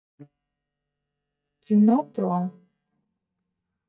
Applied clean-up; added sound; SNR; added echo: neural mask model DeepFilterNet 3.